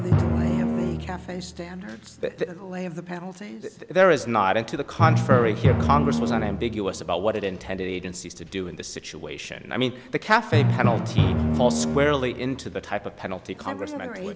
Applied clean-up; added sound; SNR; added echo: none; Drum; 1 dB; none.